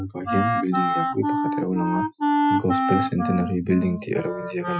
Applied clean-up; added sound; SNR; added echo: classical method Wiener filter.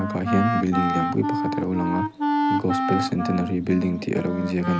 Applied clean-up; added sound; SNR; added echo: none; Wind instrument, woodwind instrument; 1 dB; none.